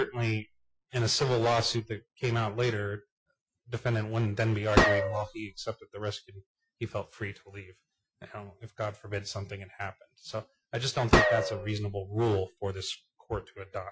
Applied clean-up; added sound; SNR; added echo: classical method Wiener filter.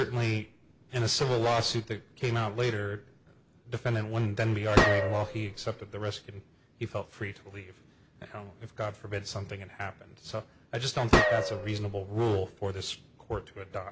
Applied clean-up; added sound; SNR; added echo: none; Gunshot, gunfire; -4 dB; none.